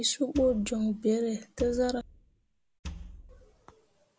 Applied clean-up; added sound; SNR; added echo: none; Wood; 14 dB; none.